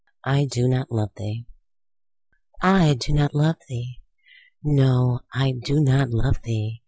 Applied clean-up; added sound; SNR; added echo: none; none; none; none.